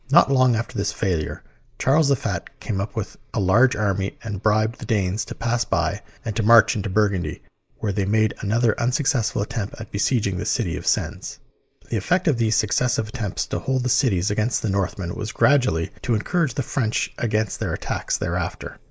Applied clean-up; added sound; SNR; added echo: neural mask model Resemble Enhance denoiser.